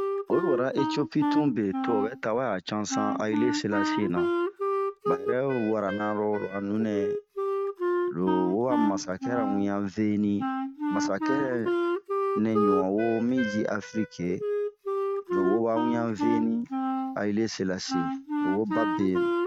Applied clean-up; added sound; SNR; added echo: neural mask model RNNoise.